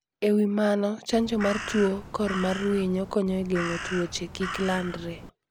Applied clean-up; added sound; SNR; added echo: none; Crow; 10 dB; none.